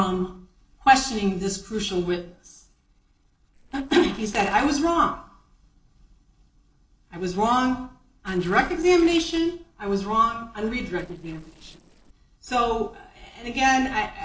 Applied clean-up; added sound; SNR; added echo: neural separator model SepFormer DNS4.